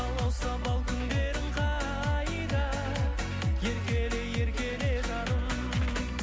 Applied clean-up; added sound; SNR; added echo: none; none; none; none.